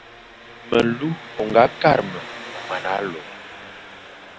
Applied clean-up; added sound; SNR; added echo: none; Engine; 14 dB; none.